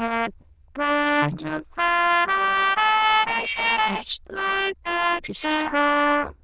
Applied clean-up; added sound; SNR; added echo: neural diffusion model UNIVERSE++.